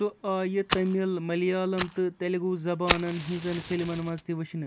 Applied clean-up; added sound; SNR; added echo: none; Fire; 5 dB; none.